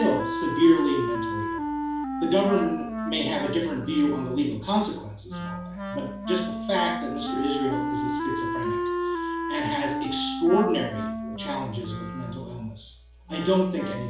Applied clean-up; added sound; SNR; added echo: none; Wind instrument, woodwind instrument; 4 dB; reverberation time 0.4 s.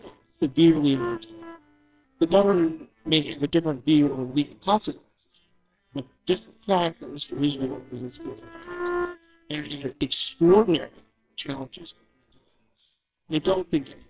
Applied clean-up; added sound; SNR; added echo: neural separator model SepFormer WHAMR!.